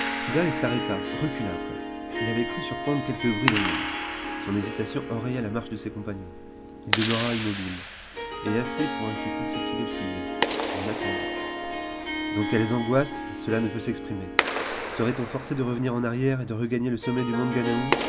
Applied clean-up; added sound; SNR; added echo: none; Harp + Clapping; 2 dB; none.